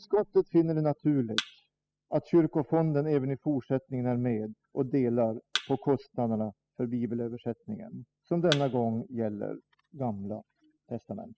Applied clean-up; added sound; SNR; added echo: classical method spectral subtraction.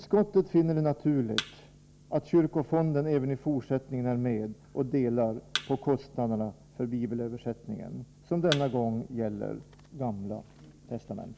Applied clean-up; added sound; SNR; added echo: none; Thump, thud; 10 dB; none.